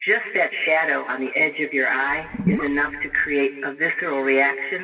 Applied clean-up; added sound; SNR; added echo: none; Gurgling / Liquid; 5 dB; reverberation time 2.6 s.